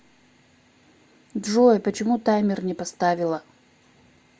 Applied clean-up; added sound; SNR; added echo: none; none; none; none.